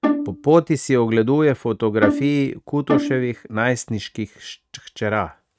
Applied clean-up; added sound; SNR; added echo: neural mask model RNNoise.